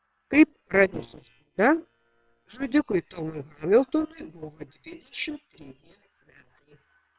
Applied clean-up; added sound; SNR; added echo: neural separator model SepFormer WHAM!.